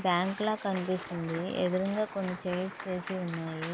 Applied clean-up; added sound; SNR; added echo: none; Applause / Cheering; 12 dB; none.